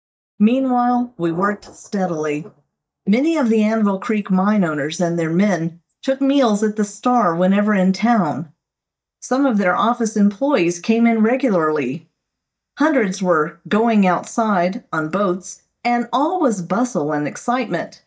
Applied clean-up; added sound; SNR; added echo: neural mask model DeepFilterNet 3.